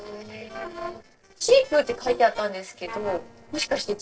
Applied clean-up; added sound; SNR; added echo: neural separator model SepFormer DNS4.